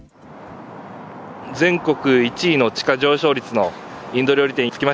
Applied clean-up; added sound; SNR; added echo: none; none; none; none.